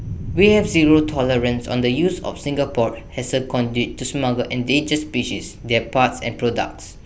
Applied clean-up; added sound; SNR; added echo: none; Thunder; 14 dB; none.